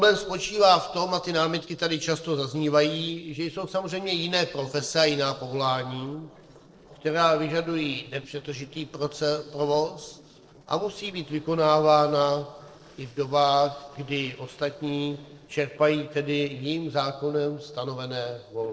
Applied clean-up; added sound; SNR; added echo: neural separator model SepFormer DNS4.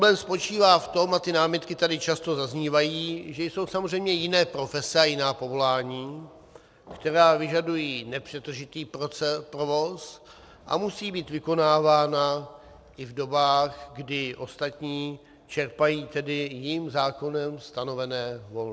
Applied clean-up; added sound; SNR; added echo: none; none; none; none.